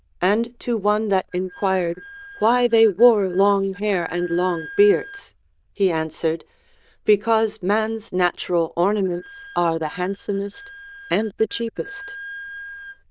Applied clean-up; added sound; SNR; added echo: neural diffusion model UNIVERSE++.